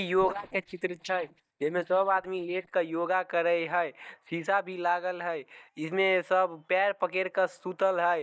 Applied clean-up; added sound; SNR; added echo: neural mask model DeepFilterNet 3.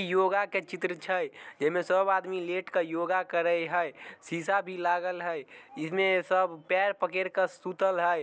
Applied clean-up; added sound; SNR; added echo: none; none; none; none.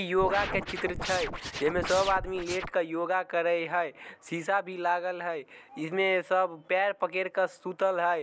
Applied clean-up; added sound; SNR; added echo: none; Scratching (performance technique); 7 dB; none.